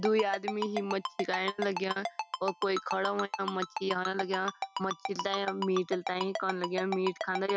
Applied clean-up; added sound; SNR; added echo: none; Ringtone; 6 dB; none.